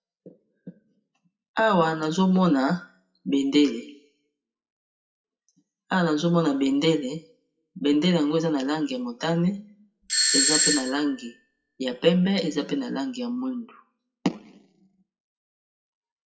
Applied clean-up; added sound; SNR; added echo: classical method WPE with log-MMSE.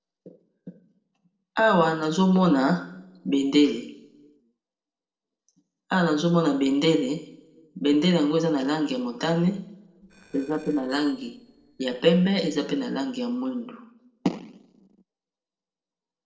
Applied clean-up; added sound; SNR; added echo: neural separator model SepFormer DNS4.